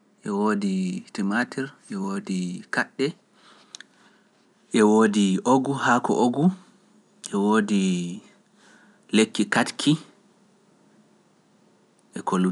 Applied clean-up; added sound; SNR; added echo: none; none; none; none.